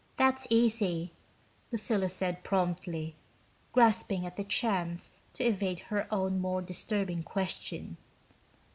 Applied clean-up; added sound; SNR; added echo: none; none; none; none.